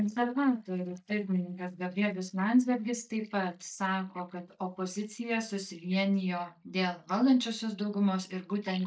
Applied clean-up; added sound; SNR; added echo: neural mask model DeepFilterNet 3.